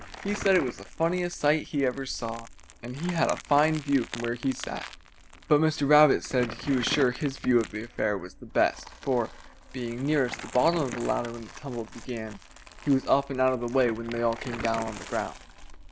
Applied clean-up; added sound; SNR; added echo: none; Crumpling, crinkling + Crumpling, crinkling; 14 dB; none.